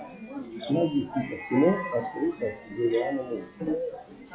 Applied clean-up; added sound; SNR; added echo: classical method log-MMSE.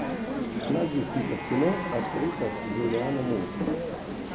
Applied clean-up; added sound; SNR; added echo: none; Chatter / Chirp, tweet / Livestock, farm animals, working animals; 2 dB; none.